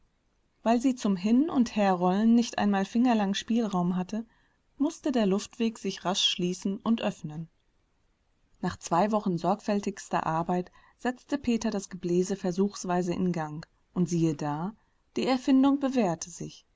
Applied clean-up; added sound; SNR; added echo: none; none; none; none.